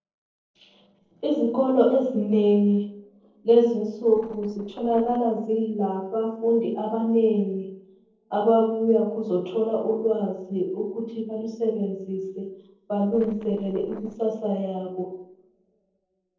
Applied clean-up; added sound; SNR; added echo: neural separator model SepFormer DNS4.